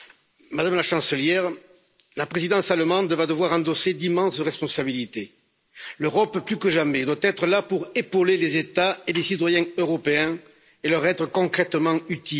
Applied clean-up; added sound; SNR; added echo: none; Snare drum; 18 dB; none.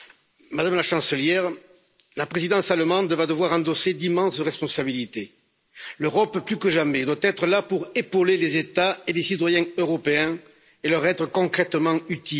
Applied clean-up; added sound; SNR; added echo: none; none; none; none.